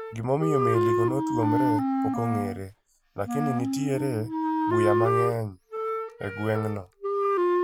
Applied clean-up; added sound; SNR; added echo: none; Wind instrument, woodwind instrument; -3 dB; none.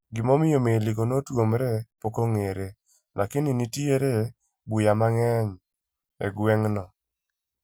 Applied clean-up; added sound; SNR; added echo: none; none; none; none.